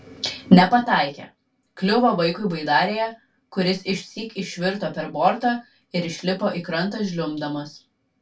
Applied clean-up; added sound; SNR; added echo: none; none; none; reverberation time 0.2 s.